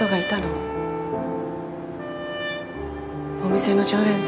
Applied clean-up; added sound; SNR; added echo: none; none; none; none.